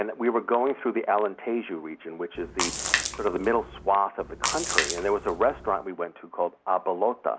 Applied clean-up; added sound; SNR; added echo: none; Splash, splatter; 4 dB; none.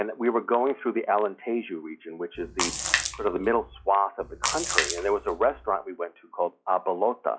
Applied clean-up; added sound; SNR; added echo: classical method log-MMSE.